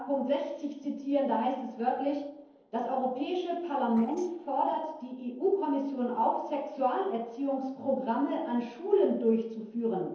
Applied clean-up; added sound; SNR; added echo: neural separator model SepFormer DNS4.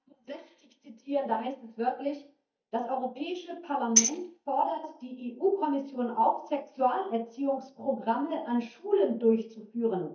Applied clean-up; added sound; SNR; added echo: neural mask model DeepFilterNet 3.